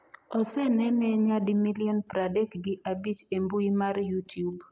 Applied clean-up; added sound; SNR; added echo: none; none; none; none.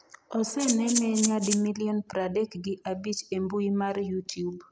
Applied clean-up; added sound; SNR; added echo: none; Rattle (instrument); 1 dB; none.